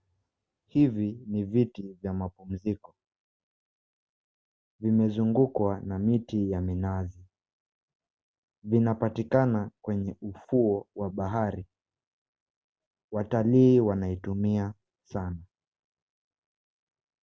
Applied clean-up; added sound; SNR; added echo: none; none; none; none.